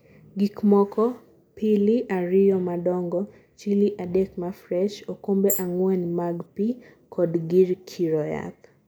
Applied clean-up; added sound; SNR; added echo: neural mask model Resemble Enhance denoiser.